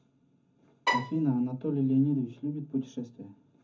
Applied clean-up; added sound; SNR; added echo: none; Bowed string instrument; 1 dB; reverberation time 0.3 s.